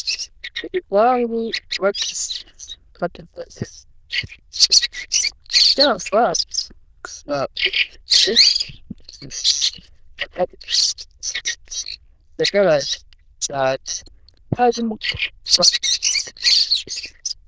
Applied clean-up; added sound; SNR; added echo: neural diffusion model UNIVERSE++.